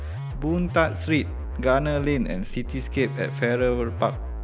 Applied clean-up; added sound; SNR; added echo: none; Musical instrument; 5 dB; none.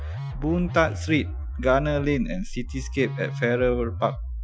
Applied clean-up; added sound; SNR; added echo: classical method Wiener filter.